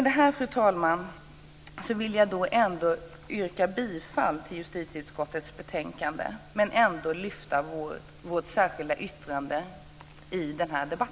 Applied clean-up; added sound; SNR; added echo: none; none; none; none.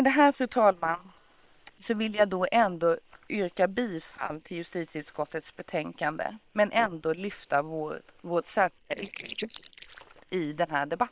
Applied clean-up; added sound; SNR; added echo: neural separator model SepFormer WHAM!.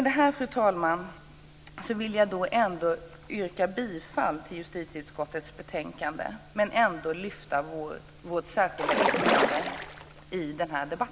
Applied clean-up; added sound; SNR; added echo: none; Splash, splatter; -3 dB; none.